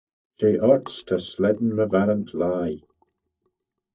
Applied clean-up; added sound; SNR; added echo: neural mask model DeepFilterNet 3.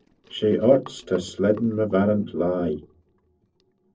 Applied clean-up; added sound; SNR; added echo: neural separator model SepFormer DNS4.